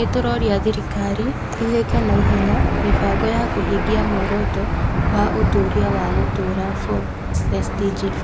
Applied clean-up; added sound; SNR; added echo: none; Engine / Aircraft; -3 dB; none.